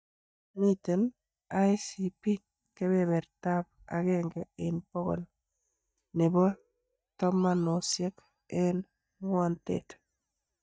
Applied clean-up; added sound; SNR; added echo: neural mask model DeepFilterNet 3.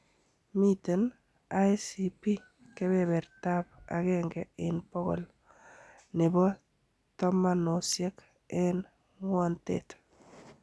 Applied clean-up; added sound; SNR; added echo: none; none; none; none.